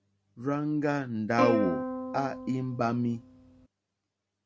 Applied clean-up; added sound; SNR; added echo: none; Plucked string instrument; 1 dB; none.